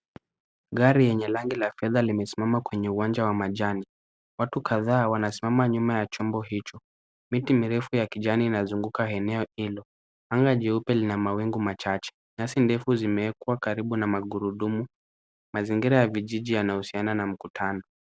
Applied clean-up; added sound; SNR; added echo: none; none; none; none.